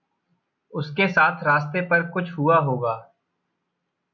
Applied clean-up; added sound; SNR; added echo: none; none; none; none.